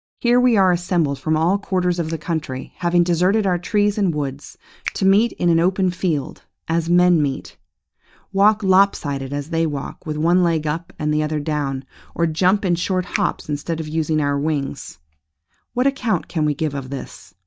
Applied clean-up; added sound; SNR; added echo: neural mask model DeepFilterNet 3.